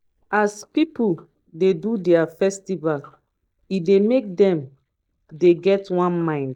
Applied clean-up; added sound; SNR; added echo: neural mask model DeepFilterNet 3.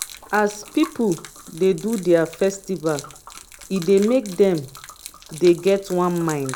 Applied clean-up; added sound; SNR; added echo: none; Gurgling / Liquid; 18 dB; none.